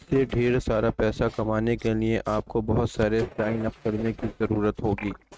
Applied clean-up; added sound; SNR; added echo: neural mask model RNNoise.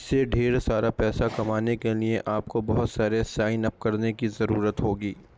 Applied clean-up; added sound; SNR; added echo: none; none; none; none.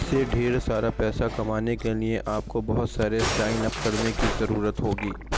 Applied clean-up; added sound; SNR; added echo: none; Musical instrument + Scissors; 6 dB; none.